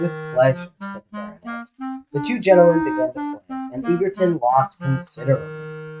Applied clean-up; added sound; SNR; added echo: neural mask model RNNoise.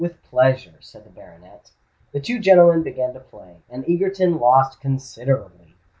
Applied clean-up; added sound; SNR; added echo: none; none; none; none.